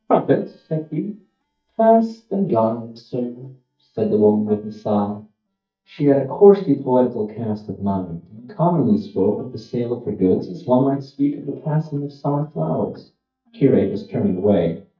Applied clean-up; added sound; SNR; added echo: neural mask model DeepFilterNet 3.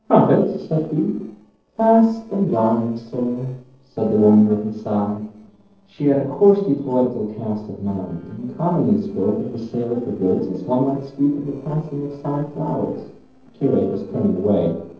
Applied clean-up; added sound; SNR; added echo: neural separator model SepFormer DNS4.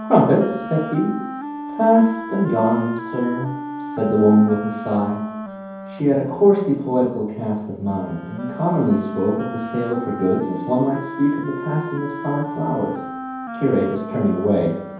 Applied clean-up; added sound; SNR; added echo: none; Wind instrument, woodwind instrument; 10 dB; reverberation time 0.9 s.